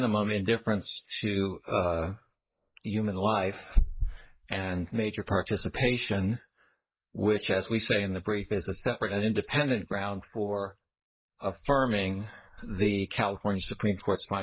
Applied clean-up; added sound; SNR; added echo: neural mask model Resemble Enhance denoiser.